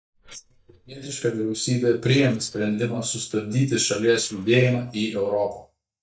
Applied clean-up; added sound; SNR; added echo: neural mask model DeepFilterNet 3.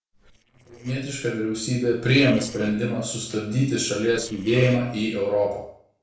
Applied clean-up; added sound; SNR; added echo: neural separator model SepFormer DNS4.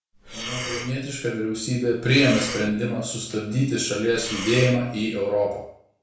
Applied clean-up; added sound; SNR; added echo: none; Breathing; 11 dB; reverberation time 0.6 s.